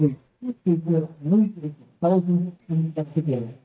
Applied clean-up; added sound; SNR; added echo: neural mask model DeepFilterNet 3.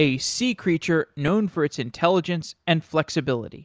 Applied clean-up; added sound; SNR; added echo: none; none; none; none.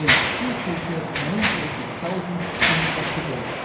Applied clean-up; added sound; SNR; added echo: none; Mechanisms; -5 dB; reverberation time 0.6 s.